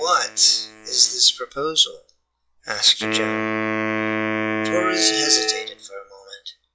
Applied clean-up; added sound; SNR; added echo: classical method log-MMSE.